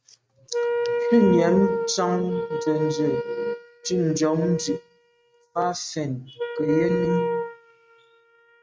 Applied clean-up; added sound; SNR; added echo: neural mask model RNNoise.